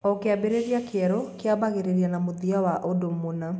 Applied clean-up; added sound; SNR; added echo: none; none; none; none.